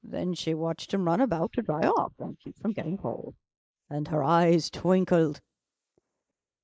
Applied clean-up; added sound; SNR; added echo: neural mask model Resemble Enhance denoiser.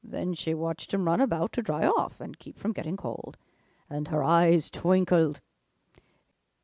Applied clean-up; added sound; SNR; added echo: none; none; none; none.